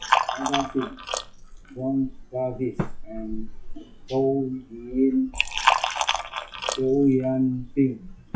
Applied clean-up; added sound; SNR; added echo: classical method WPE with log-MMSE.